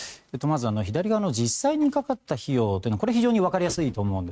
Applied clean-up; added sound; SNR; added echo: neural mask model RNNoise.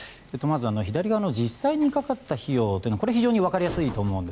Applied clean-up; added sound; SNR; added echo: none; Train; 19 dB; none.